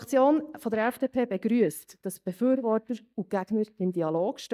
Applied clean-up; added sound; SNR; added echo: neural mask model DeepFilterNet 3.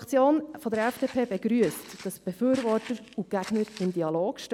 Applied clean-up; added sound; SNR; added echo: none; Walk, footsteps; 20 dB; none.